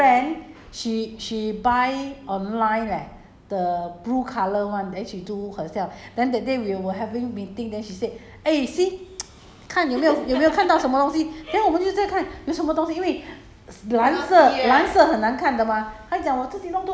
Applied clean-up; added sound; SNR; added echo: none; none; none; none.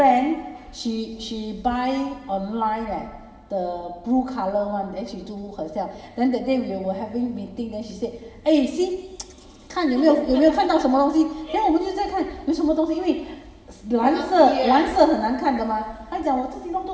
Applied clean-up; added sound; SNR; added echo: none; none; none; reverberation time 2.4 s.